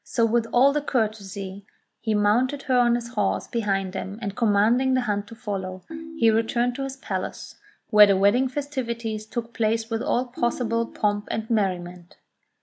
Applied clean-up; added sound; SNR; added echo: none; Ringtone; 14 dB; none.